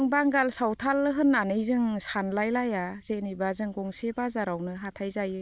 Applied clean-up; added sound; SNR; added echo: none; none; none; none.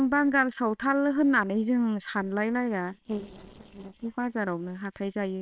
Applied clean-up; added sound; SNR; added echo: neural separator model SepFormer WHAMR!.